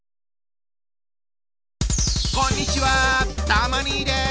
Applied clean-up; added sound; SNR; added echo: none; none; none; none.